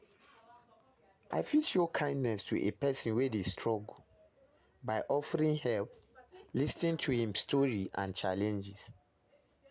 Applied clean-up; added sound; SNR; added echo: none; none; none; none.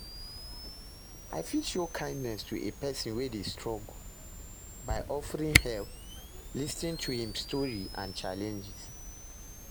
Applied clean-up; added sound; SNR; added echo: none; Camera; 1 dB; none.